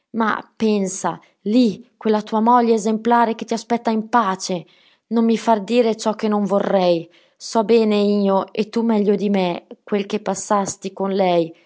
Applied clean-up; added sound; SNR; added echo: none; none; none; none.